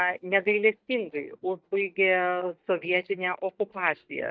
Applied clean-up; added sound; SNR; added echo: neural mask model DeepFilterNet 3.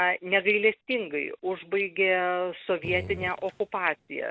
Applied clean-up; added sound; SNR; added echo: none; none; none; none.